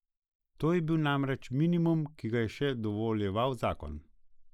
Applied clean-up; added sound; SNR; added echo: neural mask model Resemble Enhance denoiser.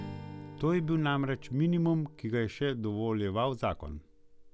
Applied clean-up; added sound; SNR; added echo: none; Strum; 18 dB; none.